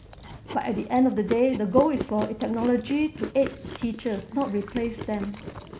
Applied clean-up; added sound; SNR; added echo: none; Chewing, mastication; 11 dB; none.